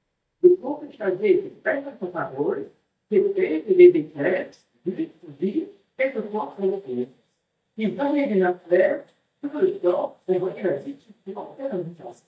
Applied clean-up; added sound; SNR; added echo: neural mask model DeepFilterNet 3.